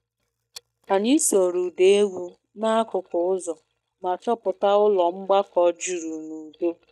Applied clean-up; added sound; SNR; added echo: neural mask model DeepFilterNet 3.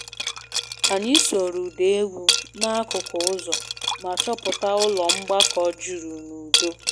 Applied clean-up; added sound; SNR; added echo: none; Liquid; 1 dB; none.